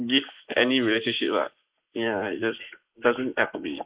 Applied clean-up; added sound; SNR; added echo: neural mask model Resemble Enhance denoiser.